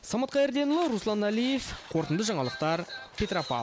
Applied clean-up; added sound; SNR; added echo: none; none; none; none.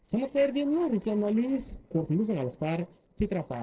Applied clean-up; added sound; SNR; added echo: neural separator model SepFormer DNS4.